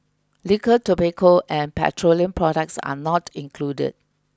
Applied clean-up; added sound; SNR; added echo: none; none; none; none.